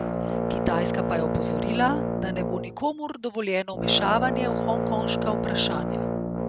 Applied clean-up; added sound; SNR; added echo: none; Brass instrument; -1 dB; none.